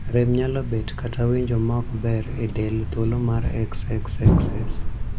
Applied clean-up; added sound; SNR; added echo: none; Thump, thud; 0 dB; none.